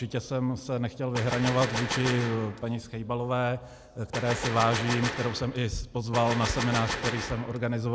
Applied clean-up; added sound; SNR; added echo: none; Gunshot, gunfire; 6 dB; none.